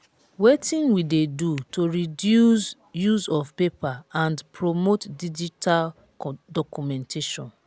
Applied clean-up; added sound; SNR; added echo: none; none; none; none.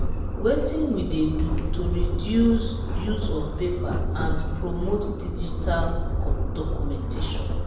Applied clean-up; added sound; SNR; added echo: none; Subway, metro, underground; -3 dB; reverberation time 1.0 s.